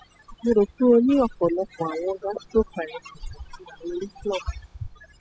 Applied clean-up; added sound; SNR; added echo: classical method spectral subtraction.